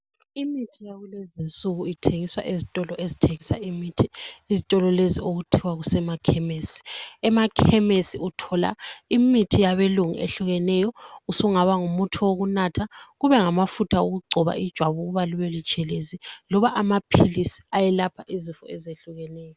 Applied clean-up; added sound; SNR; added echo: none; none; none; none.